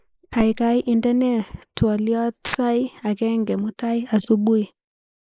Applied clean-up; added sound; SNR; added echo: neural mask model Resemble Enhance denoiser.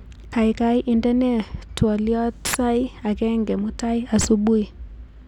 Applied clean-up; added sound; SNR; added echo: none; none; none; none.